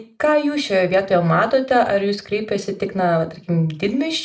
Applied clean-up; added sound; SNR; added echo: none; none; none; reverberation time 0.3 s.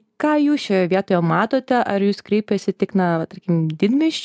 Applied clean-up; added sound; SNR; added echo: none; none; none; none.